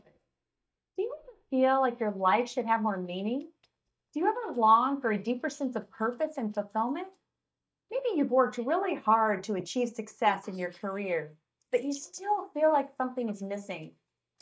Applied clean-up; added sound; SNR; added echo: neural mask model DeepFilterNet 3.